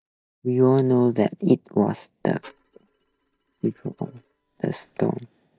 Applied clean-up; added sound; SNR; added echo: neural mask model DeepFilterNet 3.